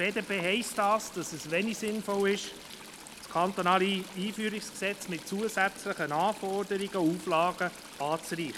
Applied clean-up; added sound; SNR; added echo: none; Stream / Trickle, dribble; 16 dB; none.